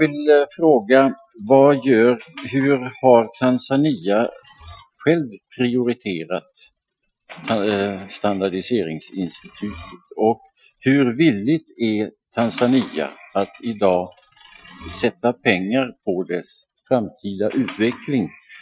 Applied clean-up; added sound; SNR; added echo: classical method Wiener filter.